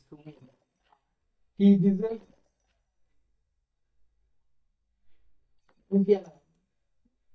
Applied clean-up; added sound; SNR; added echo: neural mask model DeepFilterNet 3.